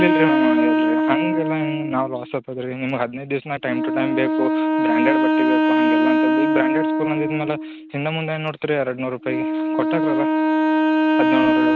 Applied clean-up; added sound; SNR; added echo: neural mask model RNNoise.